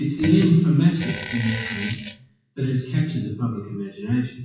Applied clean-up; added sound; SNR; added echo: classical method WPE with log-MMSE.